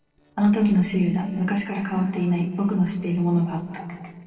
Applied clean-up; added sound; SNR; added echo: neural separator model SepFormer DNS4.